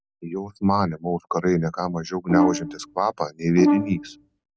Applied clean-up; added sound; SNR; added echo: none; Brass instrument; -1 dB; none.